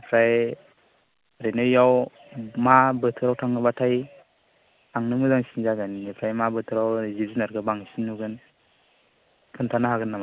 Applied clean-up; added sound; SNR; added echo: none; none; none; none.